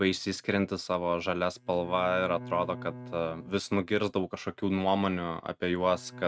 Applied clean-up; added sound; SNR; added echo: neural mask model RNNoise.